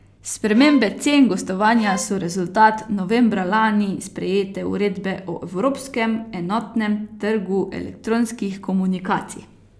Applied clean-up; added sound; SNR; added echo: none; Bowed string instrument; 16 dB; none.